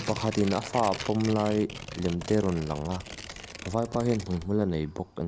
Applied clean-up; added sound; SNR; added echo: none; Tearing; 13 dB; none.